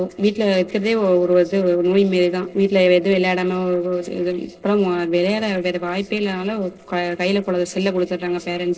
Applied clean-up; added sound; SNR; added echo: neural separator model SepFormer DNS4.